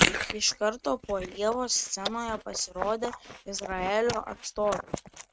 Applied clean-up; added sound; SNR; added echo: neural mask model RNNoise.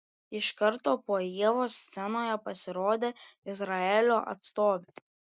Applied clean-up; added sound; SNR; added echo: none; none; none; none.